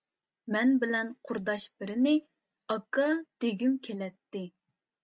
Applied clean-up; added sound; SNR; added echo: none; none; none; none.